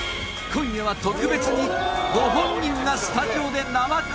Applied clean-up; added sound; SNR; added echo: none; Subway, metro, underground; 20 dB; none.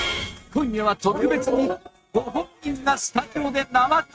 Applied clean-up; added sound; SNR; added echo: neural mask model RNNoise.